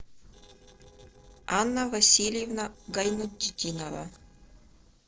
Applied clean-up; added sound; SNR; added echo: neural separator model SepFormer DNS4.